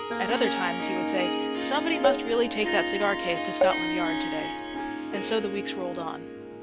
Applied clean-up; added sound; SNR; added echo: none; Harp + Keyboard (musical); -1 dB; none.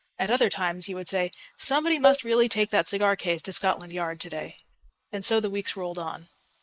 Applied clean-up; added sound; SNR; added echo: neural mask model Resemble Enhance denoiser.